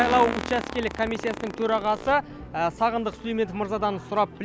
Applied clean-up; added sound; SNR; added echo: none; Fart; 10 dB; none.